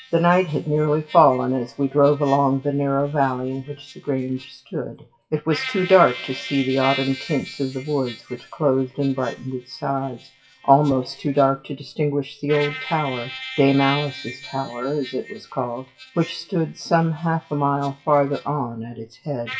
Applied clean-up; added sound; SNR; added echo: classical method WPE with log-MMSE.